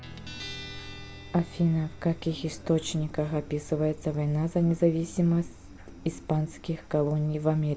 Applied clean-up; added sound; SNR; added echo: none; Guitar; 19 dB; none.